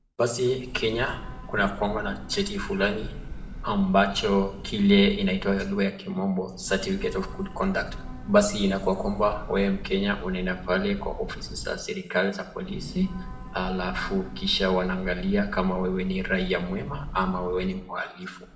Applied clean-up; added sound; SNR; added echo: none; Train / Breathing; 11 dB; reverberation time 0.7 s.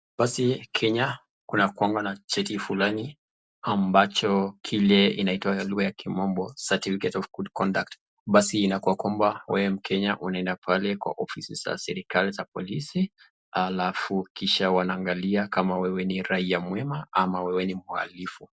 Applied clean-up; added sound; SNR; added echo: none; none; none; none.